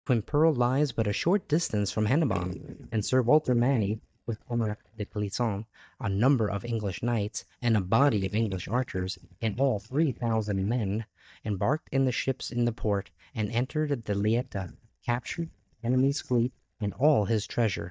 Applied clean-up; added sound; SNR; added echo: neural mask model DeepFilterNet 3.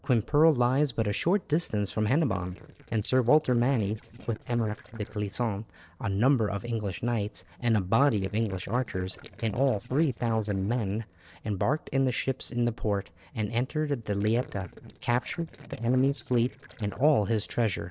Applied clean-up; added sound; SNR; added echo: neural separator model SepFormer DNS4.